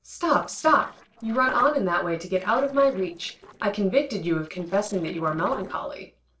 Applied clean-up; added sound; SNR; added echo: neural separator model SepFormer DNS4.